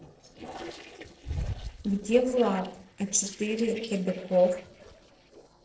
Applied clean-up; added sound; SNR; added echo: neural separator model SepFormer DNS4.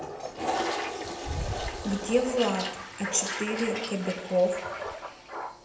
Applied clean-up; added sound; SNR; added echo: none; Toilet flush; 3 dB; reverberation time 0.8 s.